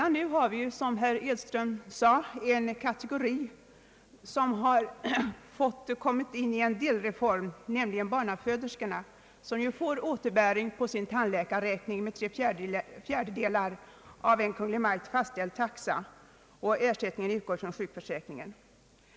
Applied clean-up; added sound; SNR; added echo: none; none; none; none.